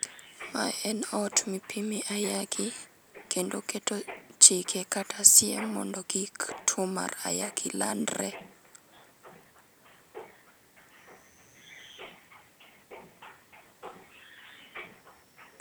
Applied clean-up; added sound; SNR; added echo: none; Mechanisms; 19 dB; none.